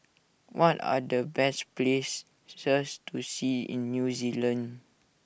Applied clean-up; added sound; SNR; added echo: none; none; none; none.